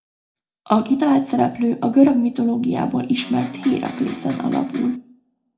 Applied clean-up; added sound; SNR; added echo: none; Electric guitar; 13 dB; reverberation time 0.4 s.